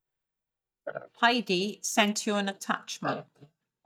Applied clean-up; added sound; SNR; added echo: neural mask model DeepFilterNet 3.